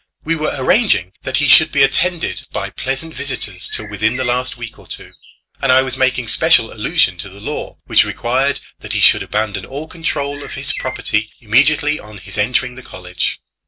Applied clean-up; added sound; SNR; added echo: none; Bird; 16 dB; none.